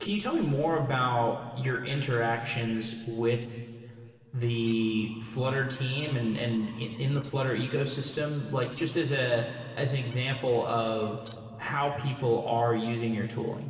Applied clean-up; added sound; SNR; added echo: neural separator model SepFormer DNS4.